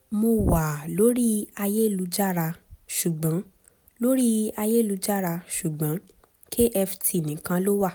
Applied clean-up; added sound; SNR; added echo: none; none; none; none.